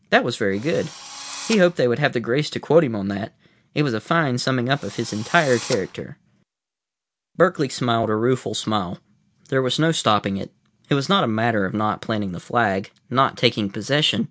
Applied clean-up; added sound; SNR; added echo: none; Drill; 14 dB; none.